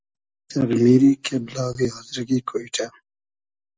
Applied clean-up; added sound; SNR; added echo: none; none; none; none.